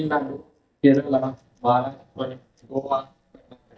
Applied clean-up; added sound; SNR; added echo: neural mask model DeepFilterNet 3.